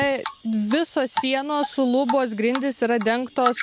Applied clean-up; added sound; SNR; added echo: none; Drip; 10 dB; none.